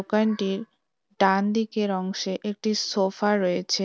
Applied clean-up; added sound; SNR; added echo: none; none; none; none.